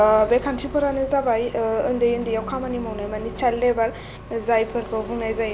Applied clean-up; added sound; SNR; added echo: none; Engine; 13 dB; none.